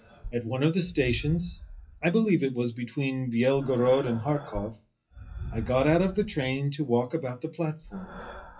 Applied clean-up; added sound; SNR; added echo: classical method WPE with log-MMSE.